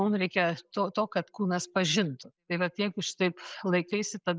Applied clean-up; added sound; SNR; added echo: none; none; none; none.